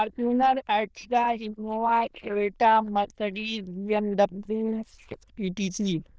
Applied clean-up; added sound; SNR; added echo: neural diffusion model UNIVERSE++.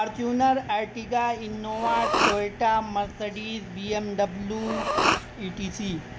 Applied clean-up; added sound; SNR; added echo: none; Respiratory sounds; 2 dB; none.